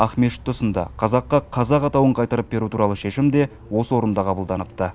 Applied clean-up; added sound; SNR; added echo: none; none; none; none.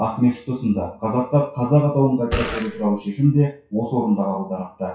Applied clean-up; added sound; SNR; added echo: classical method WPE with log-MMSE.